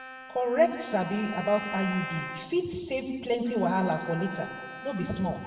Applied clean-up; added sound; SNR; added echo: none; Bowed string instrument; 11 dB; reverberation time 1.4 s.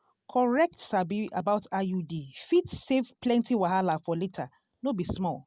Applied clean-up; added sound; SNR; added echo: none; none; none; none.